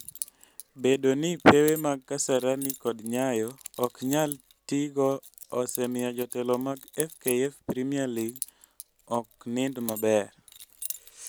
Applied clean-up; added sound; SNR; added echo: none; Keys jangling; 15 dB; none.